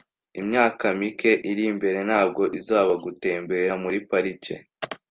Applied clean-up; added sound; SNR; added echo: none; none; none; none.